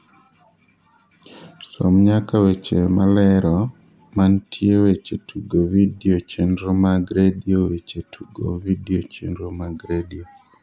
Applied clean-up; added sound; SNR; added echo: none; none; none; none.